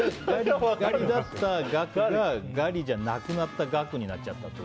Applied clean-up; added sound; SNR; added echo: none; Wind instrument, woodwind instrument + Gunshot, gunfire; 19 dB; none.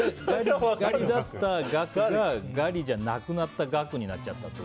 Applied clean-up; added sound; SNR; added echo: none; none; none; none.